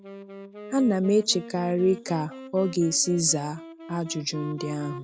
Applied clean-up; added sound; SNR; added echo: none; Wind instrument, woodwind instrument; 15 dB; none.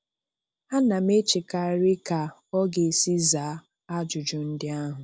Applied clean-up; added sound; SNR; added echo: none; none; none; none.